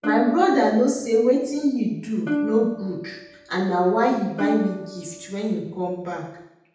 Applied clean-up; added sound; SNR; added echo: none; Plucked string instrument; 9 dB; reverberation time 0.8 s.